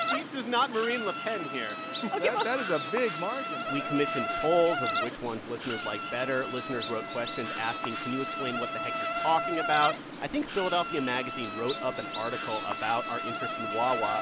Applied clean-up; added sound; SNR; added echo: none; Insect; 3 dB; none.